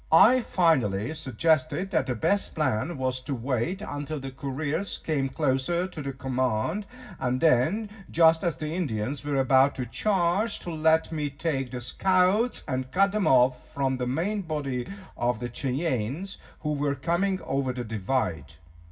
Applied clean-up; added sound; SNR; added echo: none; none; none; reverberation time 0.4 s.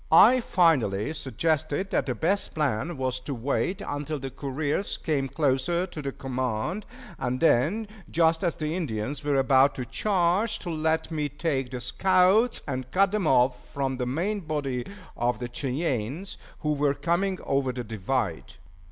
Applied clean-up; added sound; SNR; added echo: none; none; none; none.